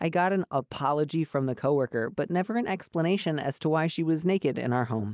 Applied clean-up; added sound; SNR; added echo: none; none; none; none.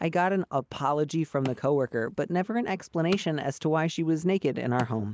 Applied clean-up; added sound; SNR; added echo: none; Wood; 19 dB; none.